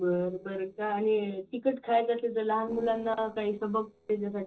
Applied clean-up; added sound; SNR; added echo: neural separator model SepFormer DNS4.